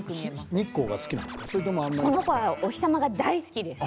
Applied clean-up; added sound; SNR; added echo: none; Scratching (performance technique); 13 dB; none.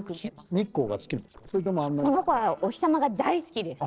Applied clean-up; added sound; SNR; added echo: neural separator model SepFormer DNS4.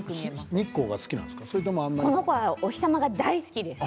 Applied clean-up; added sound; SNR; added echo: none; none; none; none.